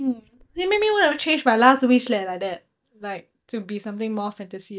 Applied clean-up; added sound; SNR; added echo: neural mask model DeepFilterNet 3.